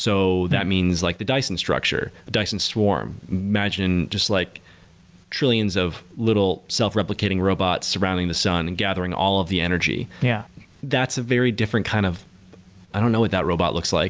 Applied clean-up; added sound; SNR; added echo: none; none; none; none.